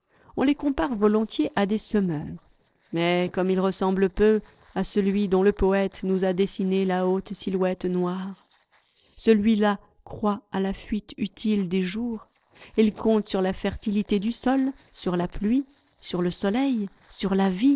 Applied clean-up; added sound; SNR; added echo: neural separator model SepFormer DNS4.